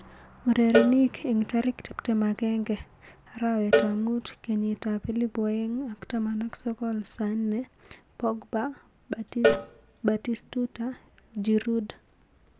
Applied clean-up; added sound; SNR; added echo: none; Cowbell; 4 dB; none.